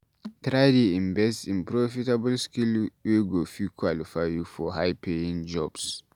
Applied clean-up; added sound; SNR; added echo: none; none; none; none.